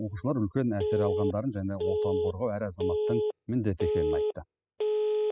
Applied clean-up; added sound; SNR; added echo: classical method spectral subtraction.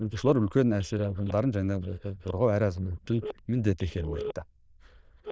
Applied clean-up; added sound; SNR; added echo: neural diffusion model UNIVERSE++.